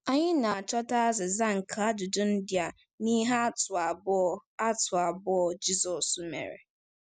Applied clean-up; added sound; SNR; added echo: none; none; none; none.